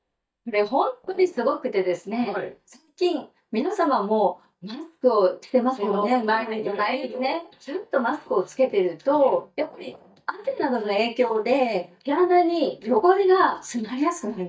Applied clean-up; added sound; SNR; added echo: neural mask model DeepFilterNet 3.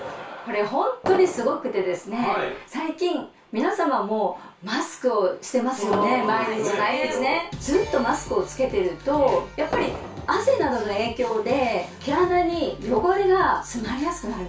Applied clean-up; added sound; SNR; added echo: none; Fireworks; 14 dB; reverberation time 0.3 s.